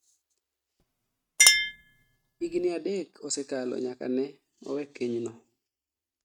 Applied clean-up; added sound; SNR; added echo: neural mask model RNNoise.